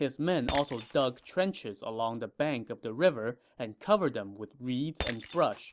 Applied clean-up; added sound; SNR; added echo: none; Shatter; 13 dB; none.